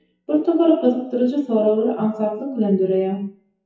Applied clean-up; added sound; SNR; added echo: classical method WPE with log-MMSE.